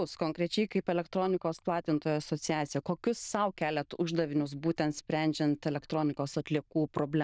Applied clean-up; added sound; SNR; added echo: neural diffusion model UNIVERSE++.